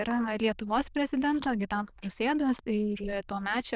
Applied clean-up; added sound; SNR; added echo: neural diffusion model UNIVERSE++.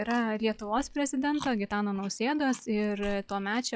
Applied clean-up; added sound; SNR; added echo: classical method log-MMSE.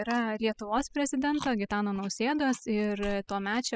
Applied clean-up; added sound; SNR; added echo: classical method spectral subtraction.